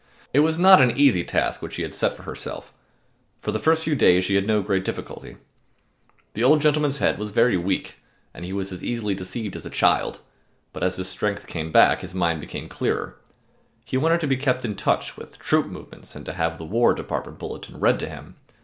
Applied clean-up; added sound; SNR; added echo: none; none; none; none.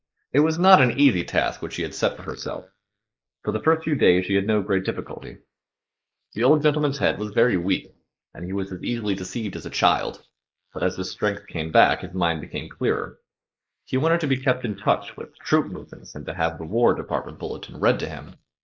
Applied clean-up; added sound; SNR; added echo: neural mask model Resemble Enhance denoiser.